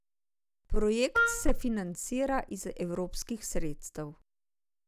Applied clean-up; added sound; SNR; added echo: none; Wind instrument, woodwind instrument; 0 dB; none.